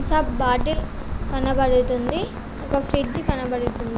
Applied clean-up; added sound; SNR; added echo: none; Rain; 1 dB; none.